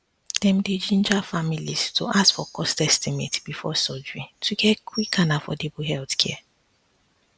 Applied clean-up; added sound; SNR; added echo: none; none; none; none.